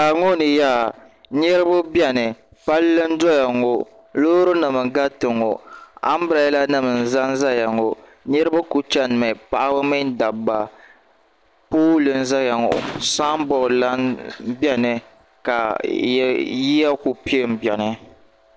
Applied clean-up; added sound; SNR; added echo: neural separator model SepFormer DNS4.